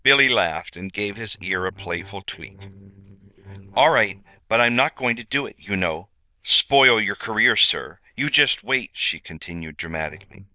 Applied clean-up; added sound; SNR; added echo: neural diffusion model UNIVERSE++.